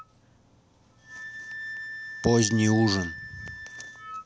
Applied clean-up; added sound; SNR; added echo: none; Wind instrument, woodwind instrument; 11 dB; none.